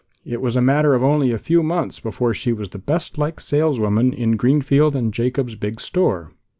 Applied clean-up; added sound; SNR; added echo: none; none; none; none.